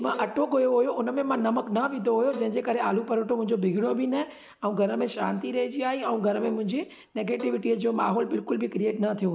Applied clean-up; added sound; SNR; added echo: none; Bowed string instrument; 18 dB; none.